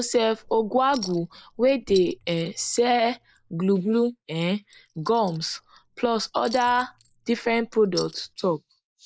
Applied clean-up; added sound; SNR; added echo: neural mask model Resemble Enhance denoiser.